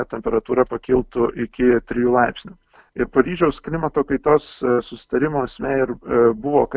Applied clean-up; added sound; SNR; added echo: none; none; none; none.